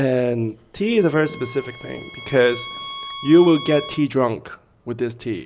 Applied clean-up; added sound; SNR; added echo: none; Bowed string instrument; 14 dB; none.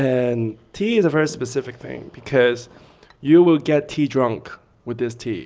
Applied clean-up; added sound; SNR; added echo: none; none; none; none.